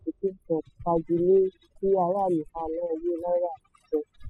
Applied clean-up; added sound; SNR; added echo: classical method spectral subtraction.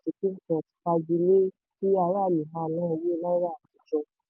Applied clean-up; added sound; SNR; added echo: none; none; none; none.